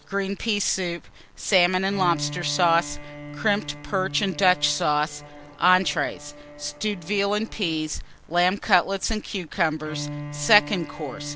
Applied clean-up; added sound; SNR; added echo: none; Bowed string instrument; 14 dB; none.